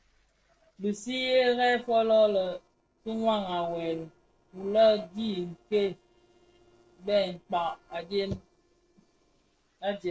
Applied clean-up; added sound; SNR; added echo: neural separator model SepFormer DNS4.